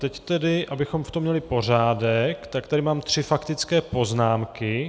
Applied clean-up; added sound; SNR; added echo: none; none; none; none.